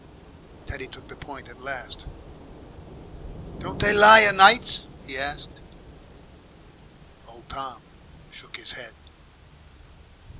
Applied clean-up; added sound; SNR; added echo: none; Thunder / Rain; 16 dB; none.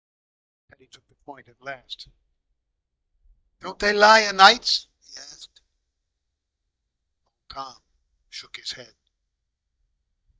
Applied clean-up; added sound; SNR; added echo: neural mask model DeepFilterNet 3.